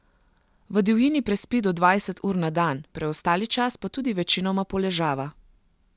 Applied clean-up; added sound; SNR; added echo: none; none; none; none.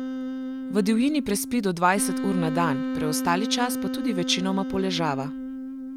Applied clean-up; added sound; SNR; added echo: none; Wind instrument, woodwind instrument; 4 dB; none.